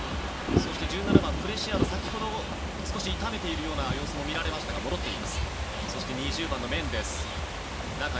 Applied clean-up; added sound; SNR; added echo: none; Fireworks / Ocean; -3 dB; reverberation time 1.7 s.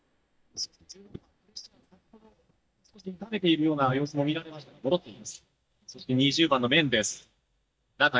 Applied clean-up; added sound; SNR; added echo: neural mask model DeepFilterNet 3.